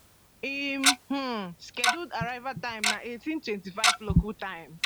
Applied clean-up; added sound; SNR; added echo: none; Tick-tock; -4 dB; none.